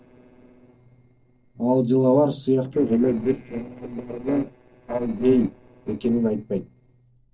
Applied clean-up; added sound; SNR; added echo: neural separator model SepFormer DNS4.